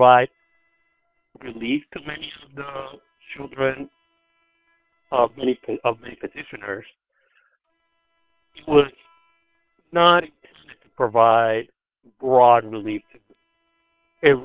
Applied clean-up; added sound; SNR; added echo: neural separator model SepFormer WHAM!.